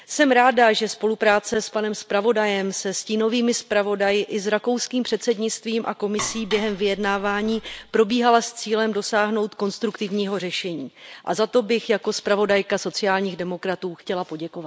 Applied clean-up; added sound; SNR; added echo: none; Dishes, pots, and pans; 14 dB; none.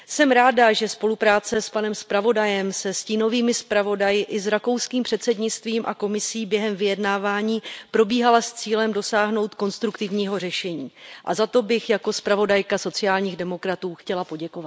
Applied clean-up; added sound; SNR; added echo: none; none; none; none.